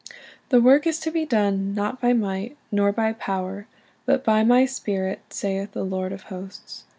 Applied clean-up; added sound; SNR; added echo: none; none; none; none.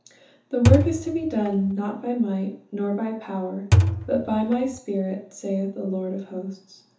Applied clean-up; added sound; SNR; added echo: none; Thump, thud; -4 dB; reverberation time 0.7 s.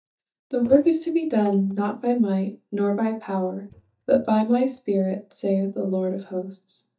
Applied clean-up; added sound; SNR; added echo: neural mask model DeepFilterNet 3.